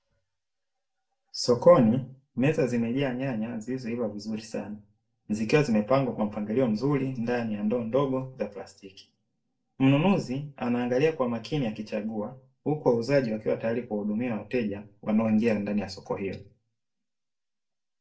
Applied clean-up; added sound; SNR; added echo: none; none; none; reverberation time 0.3 s.